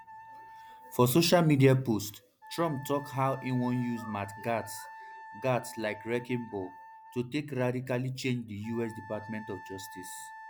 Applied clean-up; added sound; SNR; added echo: none; Wind instrument, woodwind instrument; 17 dB; none.